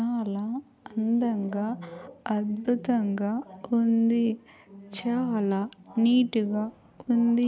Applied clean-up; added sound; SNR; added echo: none; none; none; none.